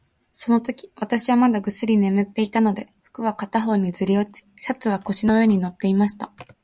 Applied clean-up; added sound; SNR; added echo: none; none; none; none.